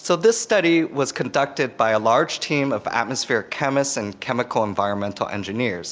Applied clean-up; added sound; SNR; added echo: none; none; none; none.